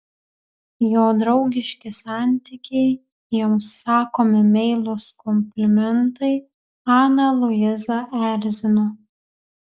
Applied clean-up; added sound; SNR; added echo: none; none; none; none.